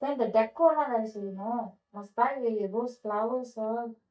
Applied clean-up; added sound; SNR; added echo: neural mask model DeepFilterNet 3.